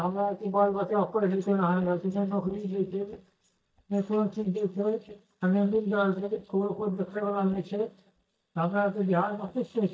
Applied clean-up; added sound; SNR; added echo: neural mask model DeepFilterNet 3.